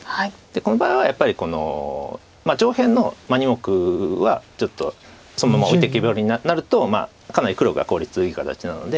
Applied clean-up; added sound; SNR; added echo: none; none; none; none.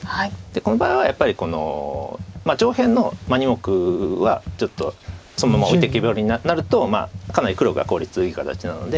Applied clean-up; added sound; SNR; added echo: none; Computer keyboard; 14 dB; none.